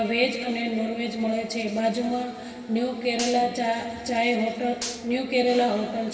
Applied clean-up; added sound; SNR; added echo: none; Gunshot, gunfire; 14 dB; reverberation time 2.5 s.